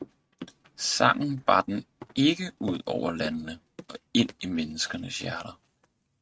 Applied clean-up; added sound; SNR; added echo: neural mask model RNNoise.